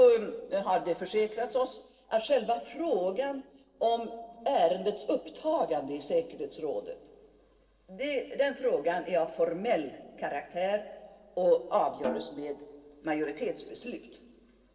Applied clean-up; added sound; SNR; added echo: neural separator model SepFormer DNS4.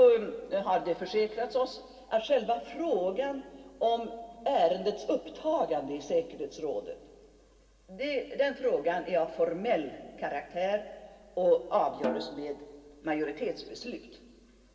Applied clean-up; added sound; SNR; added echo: none; Snare drum; 12 dB; reverberation time 1.7 s.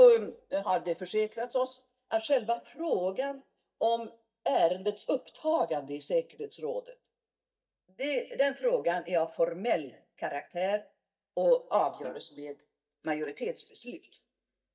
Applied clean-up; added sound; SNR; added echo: neural mask model DeepFilterNet 3.